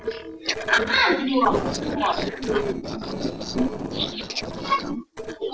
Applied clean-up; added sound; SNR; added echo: neural separator model SepFormer DNS4.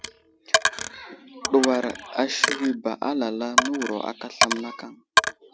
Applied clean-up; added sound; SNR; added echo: none; Coin (dropping); -1 dB; none.